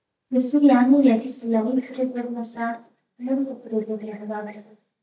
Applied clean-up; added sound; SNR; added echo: neural mask model DeepFilterNet 3.